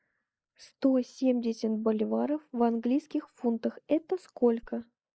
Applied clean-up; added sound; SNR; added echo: neural mask model Resemble Enhance denoiser.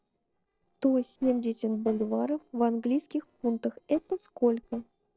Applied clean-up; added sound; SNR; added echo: neural separator model SepFormer DNS4.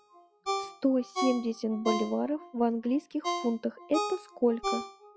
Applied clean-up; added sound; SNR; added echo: classical method log-MMSE.